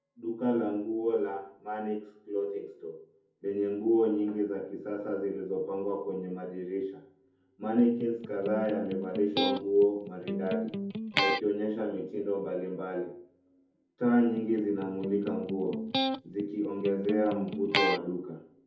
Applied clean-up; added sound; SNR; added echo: none; Electric guitar; 3 dB; reverberation time 0.6 s.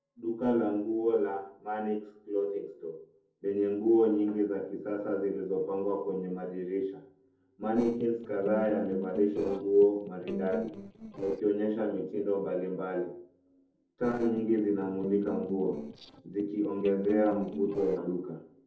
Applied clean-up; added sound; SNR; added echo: neural separator model SepFormer DNS4.